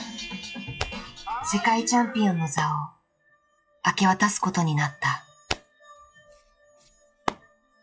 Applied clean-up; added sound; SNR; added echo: classical method WPE with log-MMSE.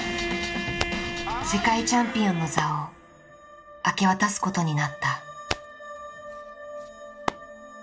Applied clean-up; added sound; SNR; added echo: none; Hands; 11 dB; reverberation time 0.4 s.